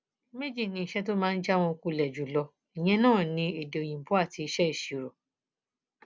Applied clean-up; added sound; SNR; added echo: none; none; none; none.